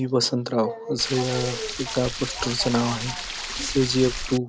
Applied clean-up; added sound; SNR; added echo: none; Stream; 7 dB; none.